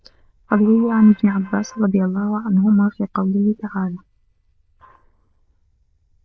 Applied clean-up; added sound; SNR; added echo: neural diffusion model UNIVERSE++.